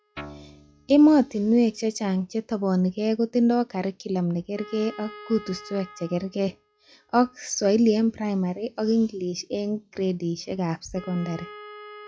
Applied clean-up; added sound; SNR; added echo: classical method log-MMSE.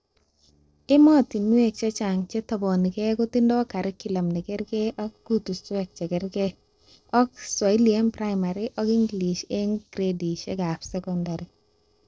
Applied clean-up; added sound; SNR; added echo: neural separator model SepFormer DNS4.